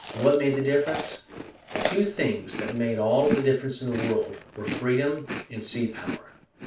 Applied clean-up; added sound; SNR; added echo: none; Chewing, mastication; 8 dB; reverberation time 0.3 s.